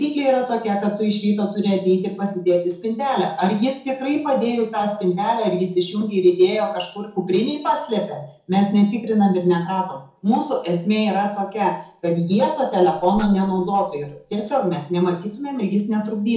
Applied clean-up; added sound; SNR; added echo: neural separator model SepFormer DNS4.